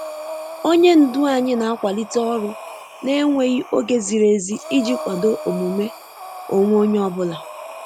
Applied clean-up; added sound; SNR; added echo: none; Breathing; 14 dB; none.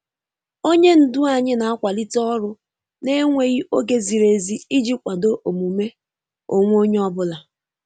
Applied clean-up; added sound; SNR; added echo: none; none; none; none.